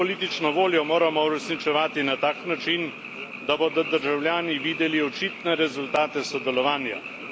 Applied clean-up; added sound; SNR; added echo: none; Frog; 13 dB; none.